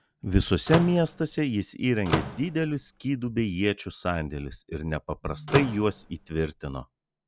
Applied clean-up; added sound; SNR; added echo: none; Slam / Microwave oven; 6 dB; none.